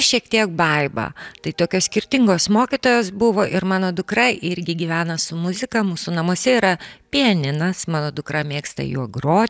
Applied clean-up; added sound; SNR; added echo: none; none; none; none.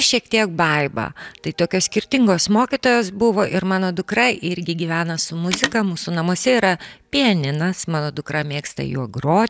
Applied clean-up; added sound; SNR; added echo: none; Telephone; 12 dB; none.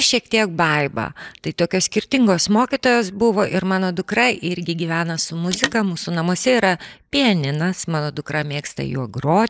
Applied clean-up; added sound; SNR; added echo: neural mask model Resemble Enhance denoiser.